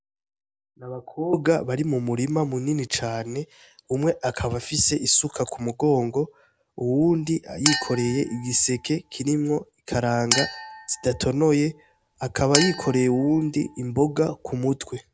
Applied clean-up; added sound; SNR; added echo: none; Chink, clink; 7 dB; none.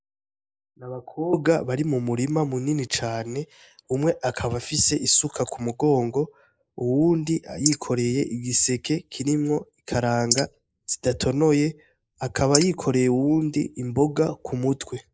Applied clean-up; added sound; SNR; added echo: neural mask model Resemble Enhance denoiser.